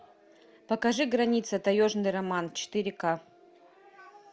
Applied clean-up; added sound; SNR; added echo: none; none; none; none.